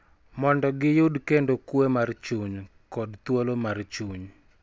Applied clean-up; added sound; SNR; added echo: none; none; none; none.